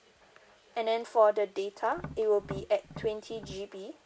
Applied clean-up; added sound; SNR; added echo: none; Tap; 13 dB; none.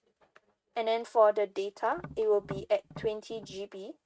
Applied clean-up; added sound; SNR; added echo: neural mask model RNNoise.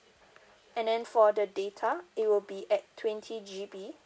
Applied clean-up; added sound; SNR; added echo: none; none; none; none.